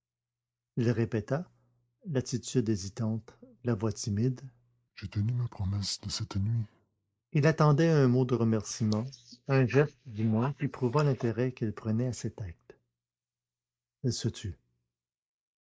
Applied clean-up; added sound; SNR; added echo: neural mask model Resemble Enhance denoiser.